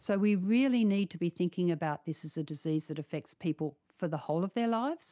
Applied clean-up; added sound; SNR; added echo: none; none; none; none.